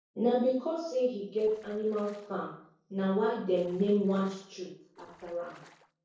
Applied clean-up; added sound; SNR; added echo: neural separator model SepFormer DNS4.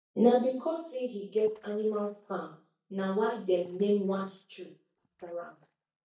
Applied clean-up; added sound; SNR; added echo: neural mask model DeepFilterNet 3.